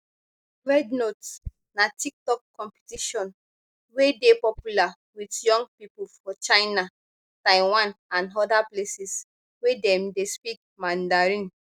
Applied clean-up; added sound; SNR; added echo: neural mask model DeepFilterNet 3.